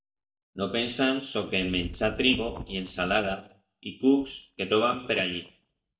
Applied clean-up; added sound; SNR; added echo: neural mask model DeepFilterNet 3.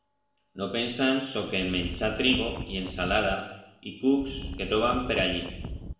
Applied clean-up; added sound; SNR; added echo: none; Wind; 8 dB; reverberation time 0.9 s.